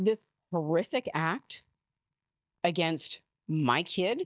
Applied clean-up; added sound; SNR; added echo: neural mask model DeepFilterNet 3.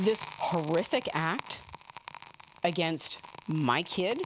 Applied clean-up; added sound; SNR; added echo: none; Crackle; 13 dB; none.